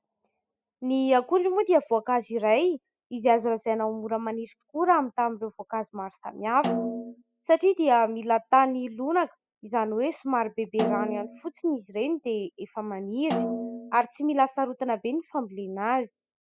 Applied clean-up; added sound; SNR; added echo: classical method spectral subtraction.